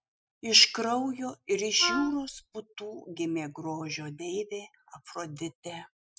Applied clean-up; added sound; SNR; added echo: classical method spectral subtraction.